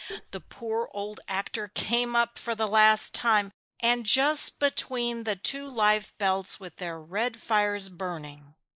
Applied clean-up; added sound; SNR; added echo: neural mask model Resemble Enhance denoiser.